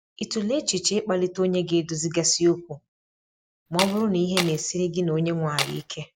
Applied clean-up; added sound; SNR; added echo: none; Tools; 5 dB; none.